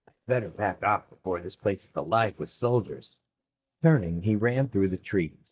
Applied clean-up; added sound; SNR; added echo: neural mask model DeepFilterNet 3.